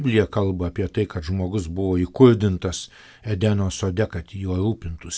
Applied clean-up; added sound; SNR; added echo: none; none; none; none.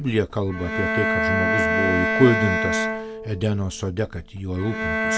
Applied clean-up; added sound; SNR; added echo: none; Bowed string instrument; 0 dB; none.